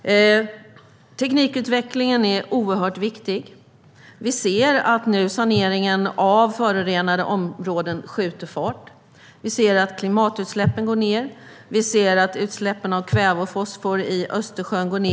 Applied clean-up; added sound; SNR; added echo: none; none; none; none.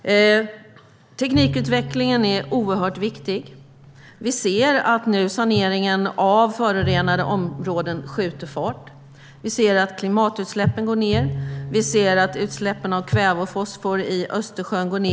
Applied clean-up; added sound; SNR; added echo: none; Bowed string instrument; 10 dB; none.